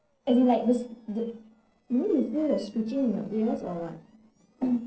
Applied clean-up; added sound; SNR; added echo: neural separator model SepFormer DNS4.